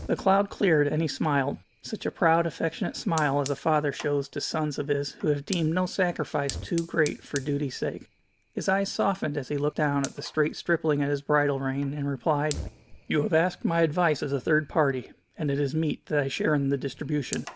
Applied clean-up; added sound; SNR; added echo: none; Fire; 19 dB; none.